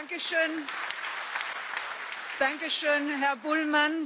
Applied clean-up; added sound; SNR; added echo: none; none; none; none.